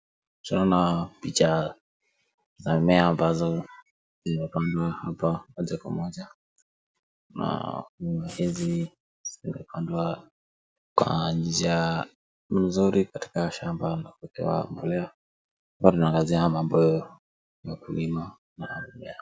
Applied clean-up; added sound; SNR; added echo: none; Writing; 20 dB; none.